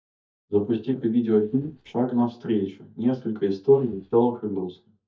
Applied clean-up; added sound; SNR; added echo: neural mask model DeepFilterNet 3.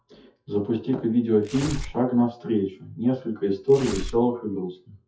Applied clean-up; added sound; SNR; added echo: classical method WPE with log-MMSE.